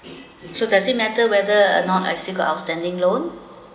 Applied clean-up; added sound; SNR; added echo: none; none; none; none.